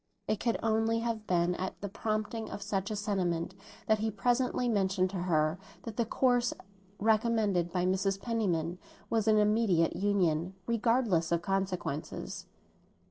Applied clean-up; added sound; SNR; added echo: neural separator model SepFormer DNS4.